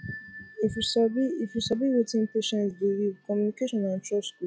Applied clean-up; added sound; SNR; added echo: classical method log-MMSE.